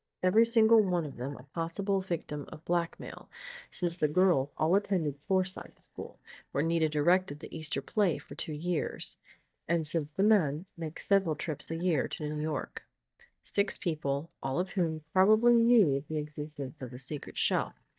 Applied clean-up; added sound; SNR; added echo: neural mask model DeepFilterNet 3.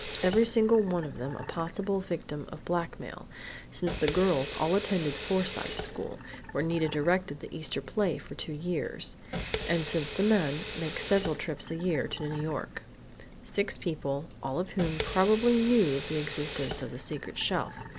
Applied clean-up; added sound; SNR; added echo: none; Sink (filling or washing) / Water tap, faucet; 11 dB; none.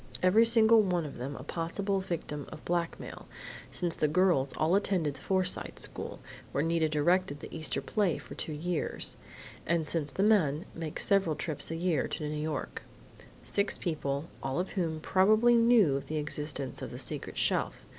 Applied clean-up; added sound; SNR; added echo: none; none; none; none.